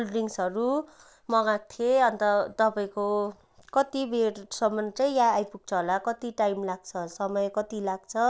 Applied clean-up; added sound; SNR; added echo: none; none; none; none.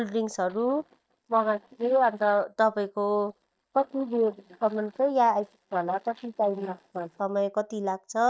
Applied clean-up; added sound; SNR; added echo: neural mask model DeepFilterNet 3.